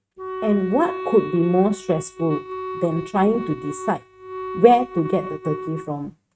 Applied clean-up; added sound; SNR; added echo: neural mask model RNNoise.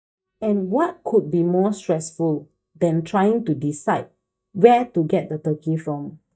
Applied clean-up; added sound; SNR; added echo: neural mask model DeepFilterNet 3.